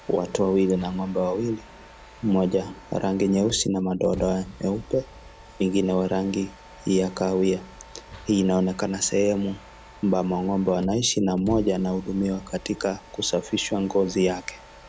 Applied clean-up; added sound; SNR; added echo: none; Mechanisms; 19 dB; none.